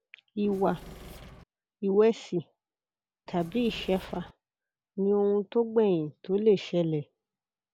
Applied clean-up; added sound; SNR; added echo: none; Engine / Mechanisms; 18 dB; none.